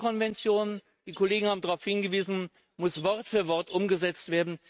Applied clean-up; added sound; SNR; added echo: neural mask model RNNoise.